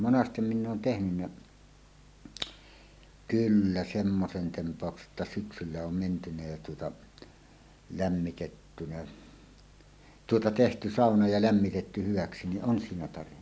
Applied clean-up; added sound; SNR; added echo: none; none; none; none.